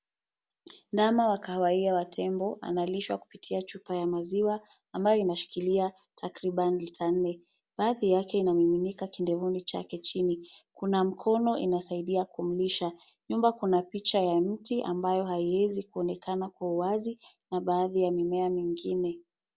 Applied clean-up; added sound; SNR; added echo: none; none; none; none.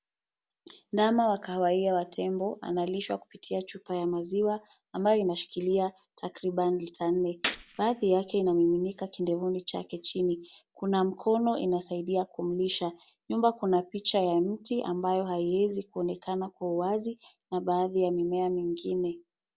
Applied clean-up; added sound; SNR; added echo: none; Gunshot, gunfire; 10 dB; none.